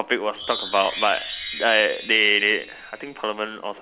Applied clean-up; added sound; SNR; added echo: none; Chime; 11 dB; none.